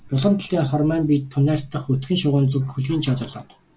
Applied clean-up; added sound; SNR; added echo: none; none; none; none.